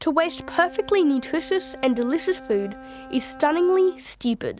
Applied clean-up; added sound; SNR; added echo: none; Wind instrument, woodwind instrument; 18 dB; none.